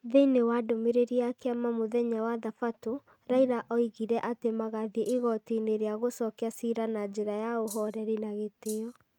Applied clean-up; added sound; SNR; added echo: neural mask model RNNoise.